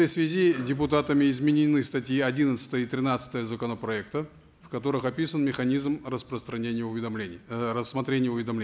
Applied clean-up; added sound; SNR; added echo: none; none; none; none.